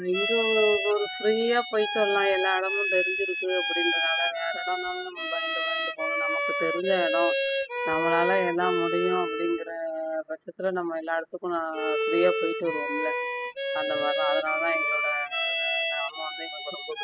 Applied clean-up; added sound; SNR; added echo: classical method spectral subtraction.